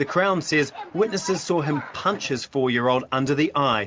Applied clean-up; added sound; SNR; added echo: none; none; none; none.